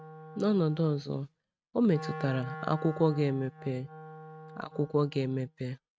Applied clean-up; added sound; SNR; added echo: neural mask model RNNoise.